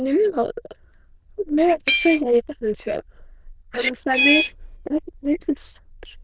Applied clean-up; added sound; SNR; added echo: neural diffusion model UNIVERSE++.